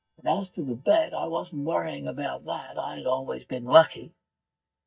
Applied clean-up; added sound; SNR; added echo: neural mask model DeepFilterNet 3.